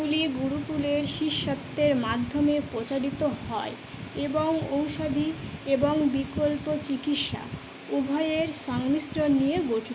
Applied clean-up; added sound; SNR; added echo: none; none; none; none.